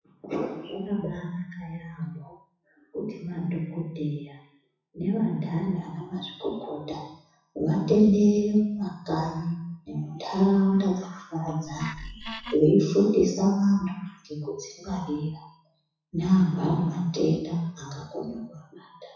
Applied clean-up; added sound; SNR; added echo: classical method WPE with log-MMSE.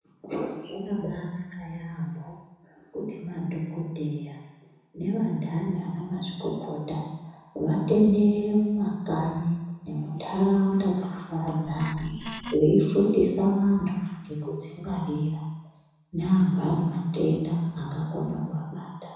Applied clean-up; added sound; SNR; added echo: none; Wood; 12 dB; reverberation time 1.1 s.